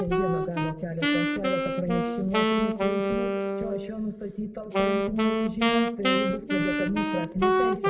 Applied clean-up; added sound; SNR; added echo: none; Wind instrument, woodwind instrument; -4 dB; reverberation time 1.2 s.